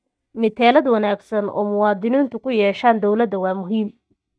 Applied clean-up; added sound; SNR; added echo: neural mask model DeepFilterNet 3.